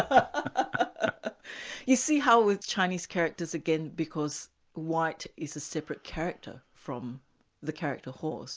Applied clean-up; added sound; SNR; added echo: none; none; none; none.